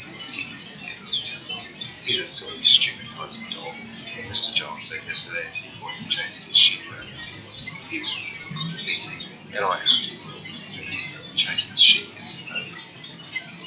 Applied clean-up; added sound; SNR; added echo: classical method log-MMSE.